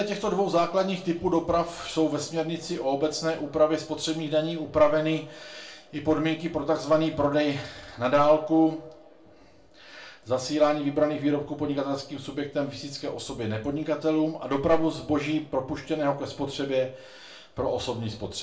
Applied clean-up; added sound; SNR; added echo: none; none; none; reverberation time 0.3 s.